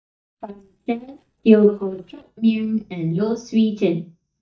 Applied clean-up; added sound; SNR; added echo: neural mask model DeepFilterNet 3.